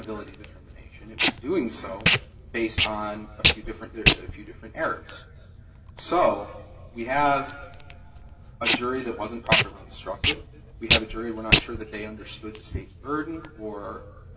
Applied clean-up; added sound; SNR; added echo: none; Packing tape, duct tape; -3 dB; reverberation time 2.5 s.